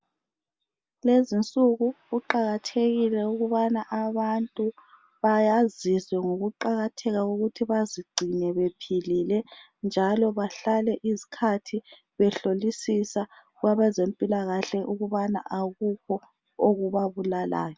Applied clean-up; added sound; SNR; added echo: none; none; none; none.